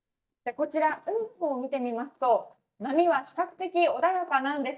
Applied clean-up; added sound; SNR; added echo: neural mask model DeepFilterNet 3.